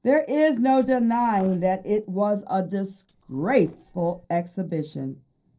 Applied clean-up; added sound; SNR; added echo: neural separator model SepFormer DNS4.